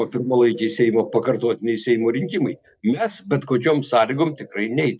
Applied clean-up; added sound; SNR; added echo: neural mask model DeepFilterNet 3.